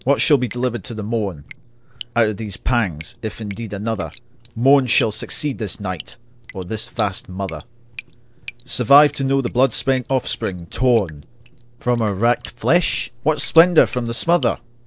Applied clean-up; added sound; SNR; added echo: neural separator model SepFormer DNS4.